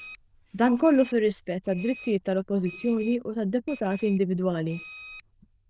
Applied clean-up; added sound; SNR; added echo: neural diffusion model UNIVERSE++.